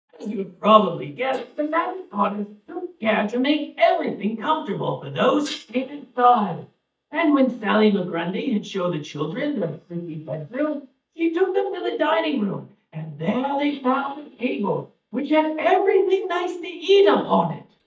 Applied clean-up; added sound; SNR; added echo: neural mask model DeepFilterNet 3.